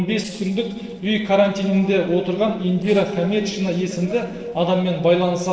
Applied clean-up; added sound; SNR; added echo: neural separator model SepFormer DNS4.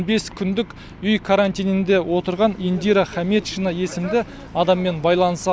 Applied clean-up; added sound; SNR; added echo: none; none; none; none.